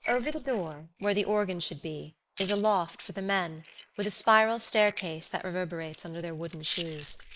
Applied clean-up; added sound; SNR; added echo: neural mask model Resemble Enhance denoiser.